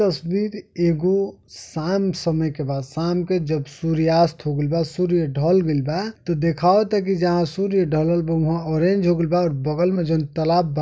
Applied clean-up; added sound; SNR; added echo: none; none; none; none.